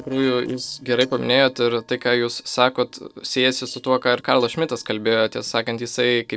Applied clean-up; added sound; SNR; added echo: neural separator model SepFormer DNS4.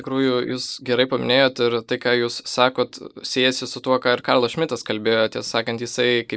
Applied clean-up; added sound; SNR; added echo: neural mask model Resemble Enhance denoiser.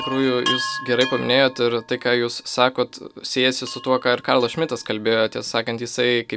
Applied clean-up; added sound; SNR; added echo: none; Chime; 12 dB; none.